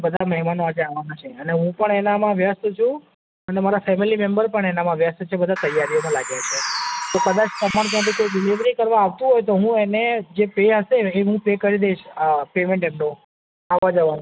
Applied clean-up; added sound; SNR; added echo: none; Bird; 7 dB; none.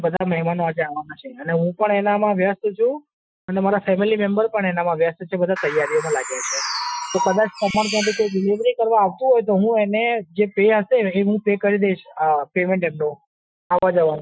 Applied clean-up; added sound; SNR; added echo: classical method Wiener filter.